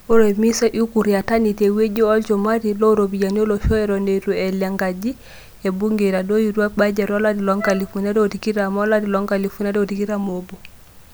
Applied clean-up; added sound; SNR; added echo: none; Wind instrument, woodwind instrument; 14 dB; none.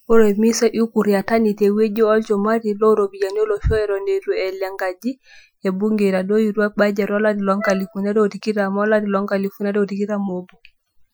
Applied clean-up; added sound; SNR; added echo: classical method Wiener filter.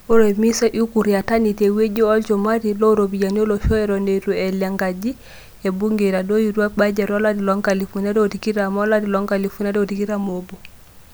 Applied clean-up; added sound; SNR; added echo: none; none; none; none.